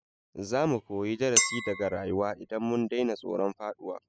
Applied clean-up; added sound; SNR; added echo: classical method spectral subtraction.